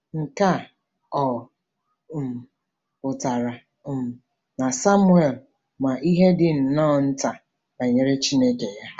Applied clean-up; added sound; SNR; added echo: none; none; none; none.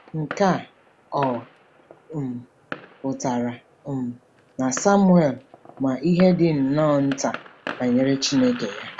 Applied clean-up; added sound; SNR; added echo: none; Fireworks; 17 dB; none.